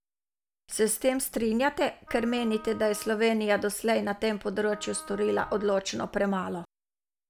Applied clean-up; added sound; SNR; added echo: none; Wind instrument, woodwind instrument; 20 dB; none.